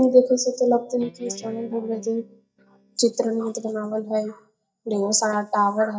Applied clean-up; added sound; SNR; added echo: neural mask model DeepFilterNet 3.